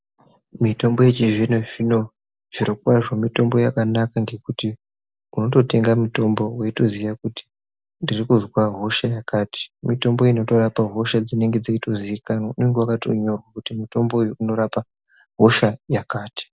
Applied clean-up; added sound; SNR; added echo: none; none; none; none.